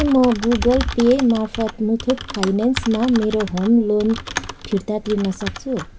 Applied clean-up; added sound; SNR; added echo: none; Typing; 11 dB; none.